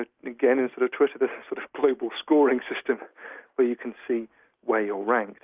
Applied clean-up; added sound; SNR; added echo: neural mask model Resemble Enhance denoiser.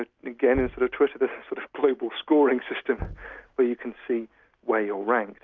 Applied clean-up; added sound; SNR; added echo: none; Knock; 17 dB; none.